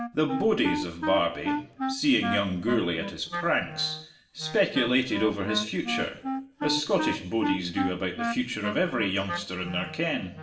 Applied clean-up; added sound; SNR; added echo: none; Wind instrument, woodwind instrument; 6 dB; reverberation time 0.7 s.